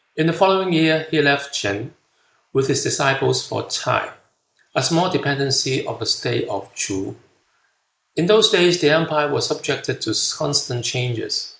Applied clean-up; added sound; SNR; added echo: neural mask model Resemble Enhance denoiser.